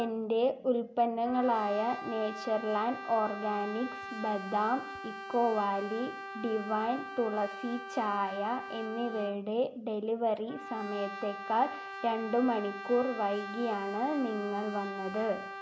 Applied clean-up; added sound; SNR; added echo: none; Brass instrument; 10 dB; none.